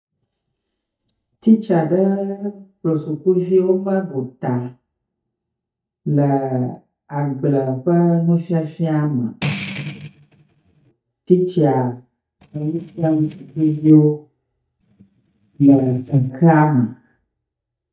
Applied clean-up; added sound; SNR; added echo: neural mask model DeepFilterNet 3.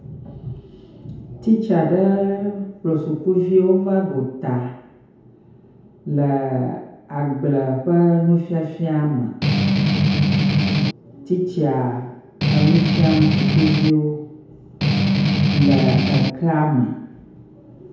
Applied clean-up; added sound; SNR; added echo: none; Strum; -4 dB; reverberation time 1.0 s.